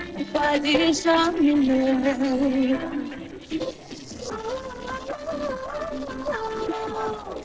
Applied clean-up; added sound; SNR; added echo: neural separator model SepFormer DNS4.